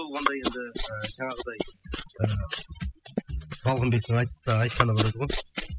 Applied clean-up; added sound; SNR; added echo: classical method spectral subtraction.